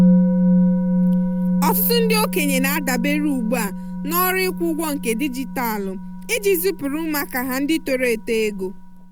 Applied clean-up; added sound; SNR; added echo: none; Musical instrument; -1 dB; none.